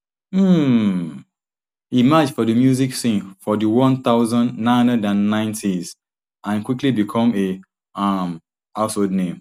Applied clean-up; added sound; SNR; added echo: none; none; none; none.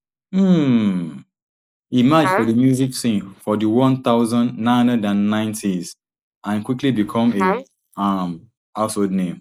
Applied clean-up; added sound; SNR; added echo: neural mask model Resemble Enhance denoiser.